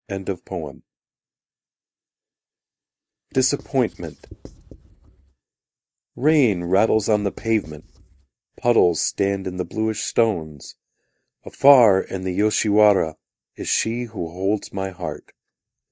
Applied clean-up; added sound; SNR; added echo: neural mask model DeepFilterNet 3.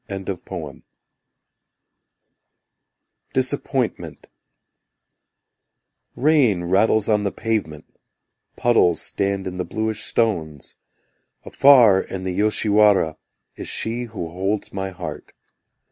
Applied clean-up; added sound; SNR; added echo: none; none; none; none.